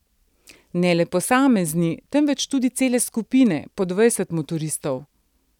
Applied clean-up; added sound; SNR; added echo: none; none; none; none.